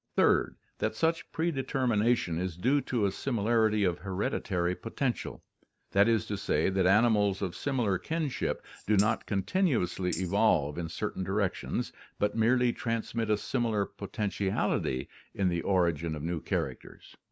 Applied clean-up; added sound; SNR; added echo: neural mask model RNNoise.